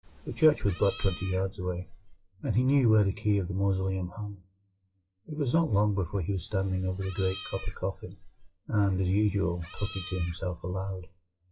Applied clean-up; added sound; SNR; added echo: classical method WPE with log-MMSE.